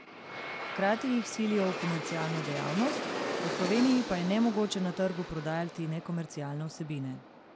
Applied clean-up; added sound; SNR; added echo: none; Aircraft; 6 dB; none.